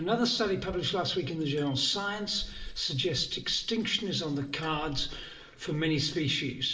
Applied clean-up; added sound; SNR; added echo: none; Bicycle bell; 16 dB; reverberation time 0.6 s.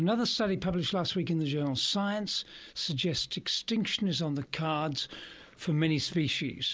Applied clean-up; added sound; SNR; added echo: none; none; none; none.